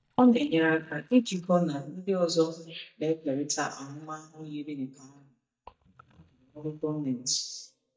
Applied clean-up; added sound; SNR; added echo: neural mask model DeepFilterNet 3.